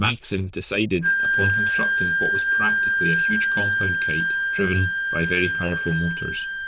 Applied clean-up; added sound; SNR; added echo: neural diffusion model UNIVERSE++.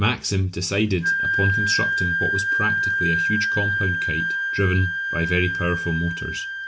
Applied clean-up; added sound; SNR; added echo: none; Wind instrument, woodwind instrument; -1 dB; none.